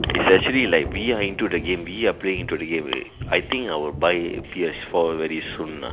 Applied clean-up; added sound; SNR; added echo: none; Thunder / Rain; 12 dB; none.